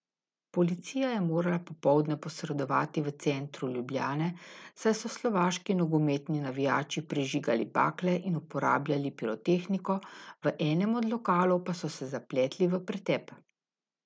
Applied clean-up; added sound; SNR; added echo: none; none; none; none.